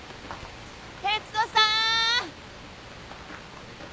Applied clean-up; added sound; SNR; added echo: none; none; none; none.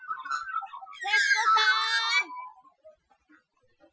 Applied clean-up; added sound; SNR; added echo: classical method Wiener filter.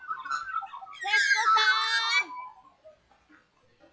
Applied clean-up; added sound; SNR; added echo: classical method log-MMSE.